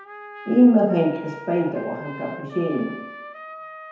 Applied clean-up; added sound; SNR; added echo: none; Trumpet; 16 dB; reverberation time 1.0 s.